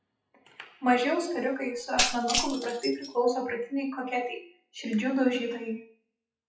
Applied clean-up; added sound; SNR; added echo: classical method WPE with log-MMSE.